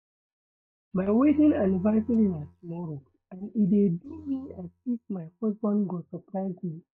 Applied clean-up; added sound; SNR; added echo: neural mask model DeepFilterNet 3.